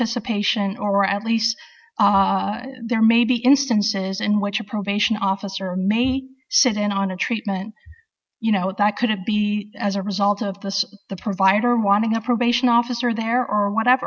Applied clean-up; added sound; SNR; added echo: none; none; none; none.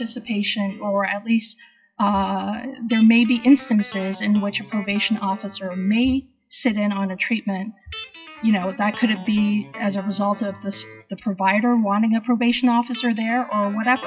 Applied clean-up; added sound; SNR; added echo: classical method WPE with log-MMSE.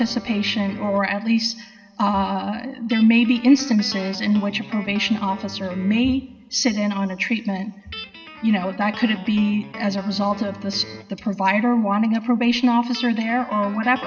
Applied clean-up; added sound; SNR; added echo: none; Guitar; 18 dB; reverberation time 2.1 s.